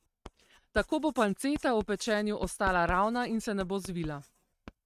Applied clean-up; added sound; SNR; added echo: neural mask model RNNoise.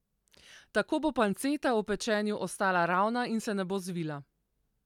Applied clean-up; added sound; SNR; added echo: none; none; none; none.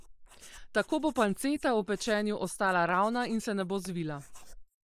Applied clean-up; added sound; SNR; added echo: neural mask model Resemble Enhance denoiser.